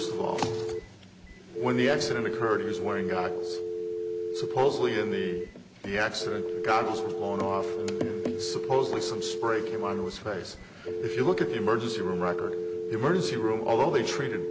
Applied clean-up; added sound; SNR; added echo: none; Telephone; 2 dB; none.